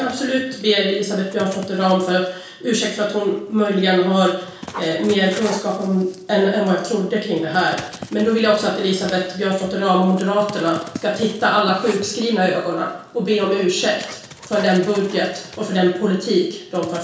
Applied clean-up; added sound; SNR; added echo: none; Dog; 19 dB; reverberation time 0.6 s.